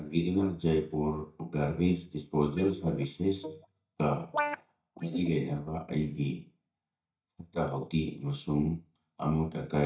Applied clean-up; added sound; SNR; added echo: neural mask model DeepFilterNet 3.